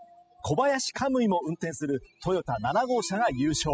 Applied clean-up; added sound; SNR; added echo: classical method spectral subtraction.